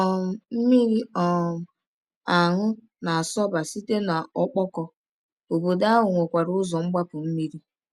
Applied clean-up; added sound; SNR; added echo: none; none; none; none.